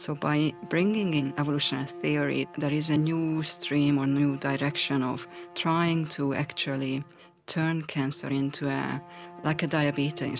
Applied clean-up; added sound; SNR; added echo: none; Bowed string instrument; 19 dB; none.